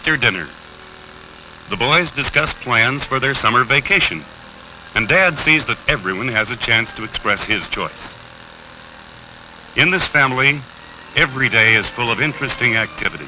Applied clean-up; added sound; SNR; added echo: none; Tools; 20 dB; none.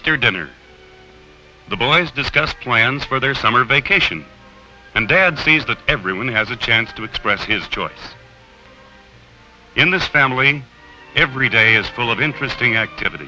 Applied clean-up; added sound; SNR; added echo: none; none; none; none.